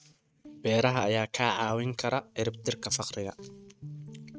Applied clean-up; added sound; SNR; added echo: neural mask model RNNoise.